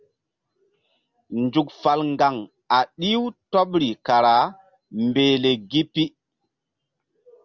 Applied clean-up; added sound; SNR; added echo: none; none; none; none.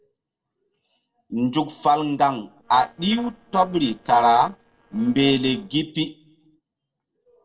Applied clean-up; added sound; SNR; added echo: neural separator model SepFormer DNS4.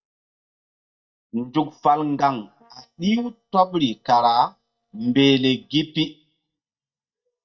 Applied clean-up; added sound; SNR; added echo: neural mask model DeepFilterNet 3.